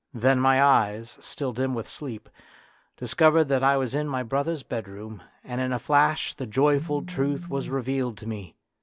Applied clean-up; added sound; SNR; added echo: none; Telephone; 10 dB; none.